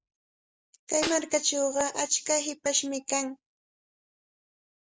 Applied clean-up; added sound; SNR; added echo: none; Snare drum; 11 dB; none.